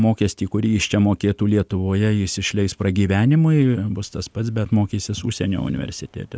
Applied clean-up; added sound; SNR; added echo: none; none; none; none.